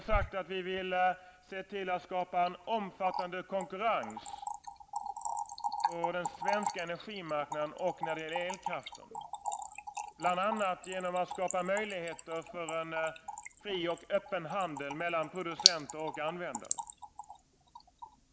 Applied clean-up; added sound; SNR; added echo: none; Trickle, dribble / Splash, splatter; 3 dB; none.